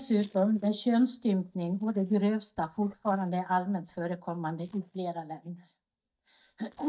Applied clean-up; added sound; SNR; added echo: neural mask model DeepFilterNet 3.